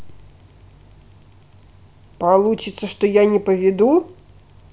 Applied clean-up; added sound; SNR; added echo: none; none; none; none.